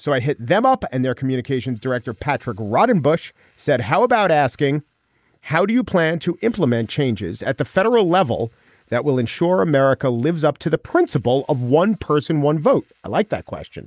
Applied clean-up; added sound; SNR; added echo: neural mask model Resemble Enhance denoiser.